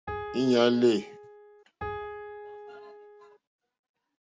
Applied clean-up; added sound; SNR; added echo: none; Piano; 10 dB; none.